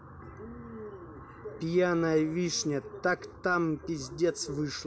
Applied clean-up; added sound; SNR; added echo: none; none; none; none.